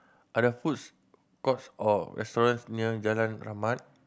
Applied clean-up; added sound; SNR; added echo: none; none; none; none.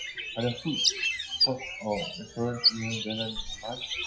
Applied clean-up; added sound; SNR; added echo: classical method WPE with log-MMSE.